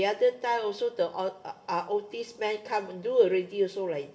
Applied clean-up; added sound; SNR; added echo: none; none; none; reverberation time 1.7 s.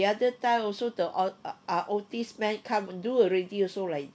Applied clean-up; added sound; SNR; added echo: none; none; none; none.